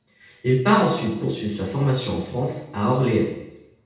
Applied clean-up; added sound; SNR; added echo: none; none; none; reverberation time 0.8 s.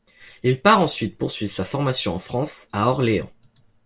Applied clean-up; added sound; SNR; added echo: none; none; none; none.